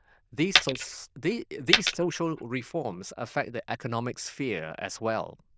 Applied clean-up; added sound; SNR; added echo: neural diffusion model UNIVERSE++.